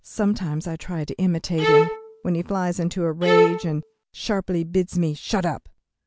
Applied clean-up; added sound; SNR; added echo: none; Bowed string instrument; -3 dB; none.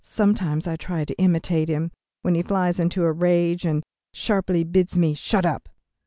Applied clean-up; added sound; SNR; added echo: none; none; none; none.